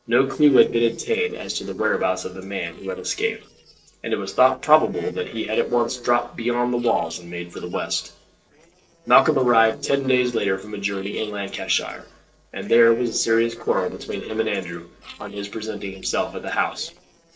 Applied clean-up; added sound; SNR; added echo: neural separator model SepFormer DNS4.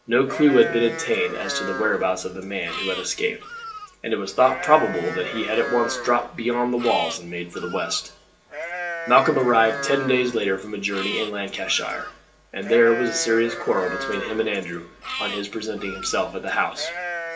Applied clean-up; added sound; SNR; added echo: none; Livestock, farm animals, working animals; 10 dB; reverberation time 0.2 s.